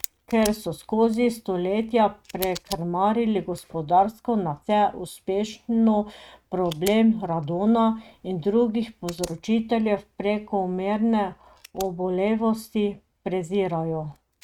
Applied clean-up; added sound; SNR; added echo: neural mask model RNNoise.